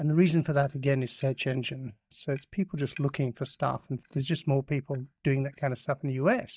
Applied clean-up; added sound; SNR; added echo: neural mask model DeepFilterNet 3.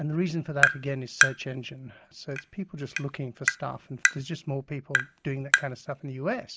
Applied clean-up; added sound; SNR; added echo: none; Tap; -3 dB; none.